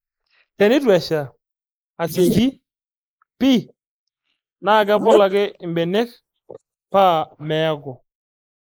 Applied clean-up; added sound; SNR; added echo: neural mask model Resemble Enhance denoiser.